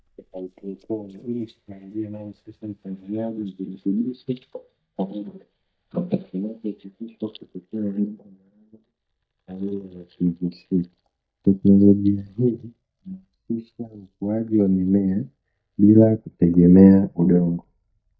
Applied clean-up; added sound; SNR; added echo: neural mask model DeepFilterNet 3.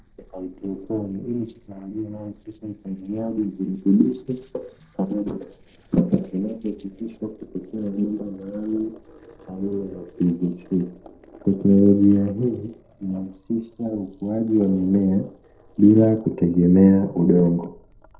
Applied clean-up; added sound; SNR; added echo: neural separator model SepFormer DNS4.